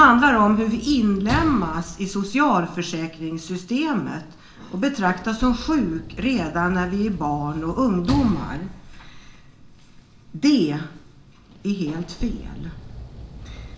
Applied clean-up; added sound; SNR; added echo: none; Sliding door / Slam; 13 dB; reverberation time 0.4 s.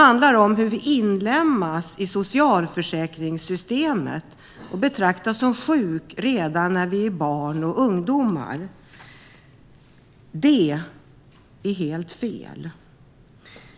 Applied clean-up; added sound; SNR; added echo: none; none; none; none.